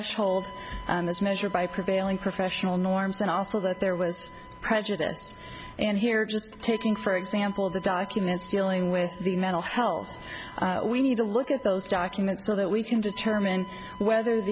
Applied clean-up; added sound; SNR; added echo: none; Bowed string instrument; 18 dB; none.